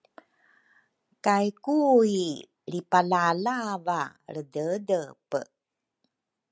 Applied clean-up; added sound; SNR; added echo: none; none; none; none.